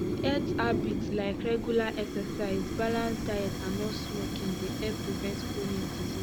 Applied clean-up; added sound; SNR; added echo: none; Fire; 0 dB; none.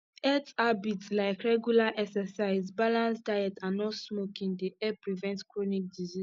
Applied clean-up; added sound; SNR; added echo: none; none; none; none.